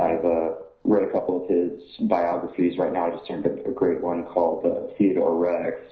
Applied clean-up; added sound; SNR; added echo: neural separator model SepFormer DNS4.